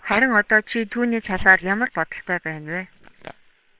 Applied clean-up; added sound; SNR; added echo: neural separator model SepFormer WHAM!.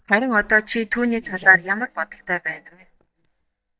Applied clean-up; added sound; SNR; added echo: neural mask model DeepFilterNet 3.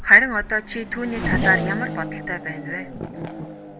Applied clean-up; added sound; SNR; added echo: none; Race car, auto racing / Accelerating, revving, vroom; 6 dB; none.